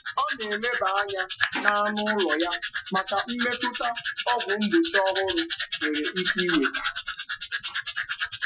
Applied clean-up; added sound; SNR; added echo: classical method Wiener filter.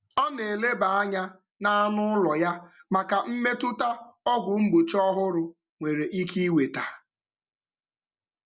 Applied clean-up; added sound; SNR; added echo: none; none; none; none.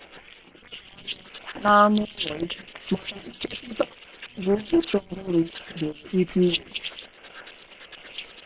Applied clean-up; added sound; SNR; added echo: neural separator model SepFormer WHAM!.